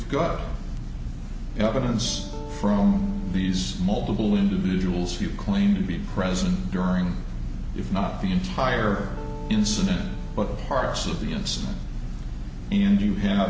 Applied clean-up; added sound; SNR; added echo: none; Guitar; 17 dB; none.